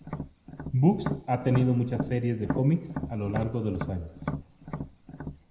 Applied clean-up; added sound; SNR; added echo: none; Tap; 7 dB; reverberation time 0.7 s.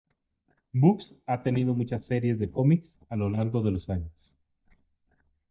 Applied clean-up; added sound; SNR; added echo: neural mask model DeepFilterNet 3.